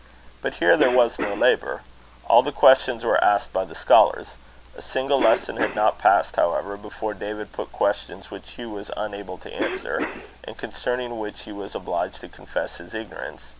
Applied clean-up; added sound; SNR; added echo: none; Cough; 14 dB; none.